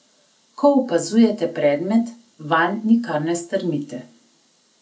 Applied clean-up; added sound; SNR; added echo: none; none; none; none.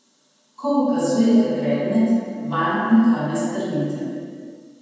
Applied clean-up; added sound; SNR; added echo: none; none; none; reverberation time 2.1 s.